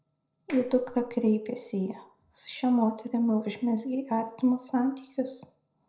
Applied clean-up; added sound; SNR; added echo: neural separator model SepFormer DNS4.